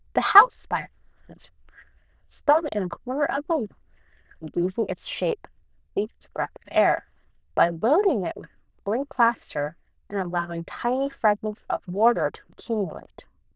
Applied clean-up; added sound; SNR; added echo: neural diffusion model UNIVERSE++.